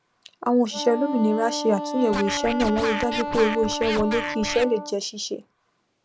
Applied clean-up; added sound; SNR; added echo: none; Wind instrument, woodwind instrument + Scratching (performance technique); 6 dB; none.